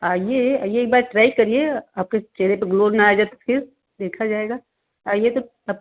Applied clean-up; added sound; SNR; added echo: none; none; none; none.